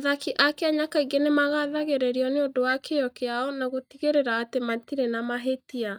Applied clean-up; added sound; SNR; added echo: neural mask model DeepFilterNet 3.